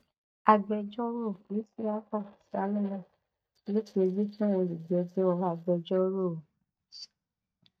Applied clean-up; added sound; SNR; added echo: neural mask model DeepFilterNet 3.